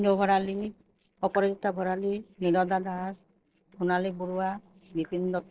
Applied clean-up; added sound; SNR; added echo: neural separator model SepFormer DNS4.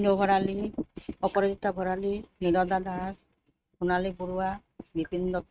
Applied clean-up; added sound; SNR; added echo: neural mask model RNNoise.